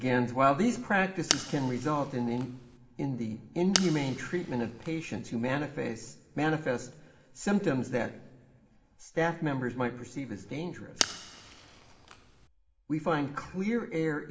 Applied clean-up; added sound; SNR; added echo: none; Fire; 5 dB; reverberation time 1.6 s.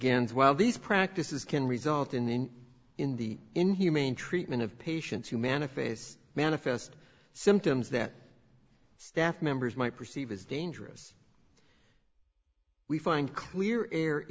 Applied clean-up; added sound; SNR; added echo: none; none; none; none.